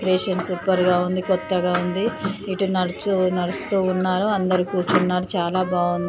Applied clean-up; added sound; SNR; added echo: none; Brass instrument; 16 dB; none.